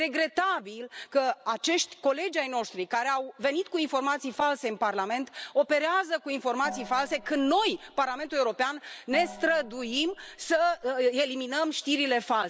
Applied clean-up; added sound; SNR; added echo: none; Gong; 16 dB; none.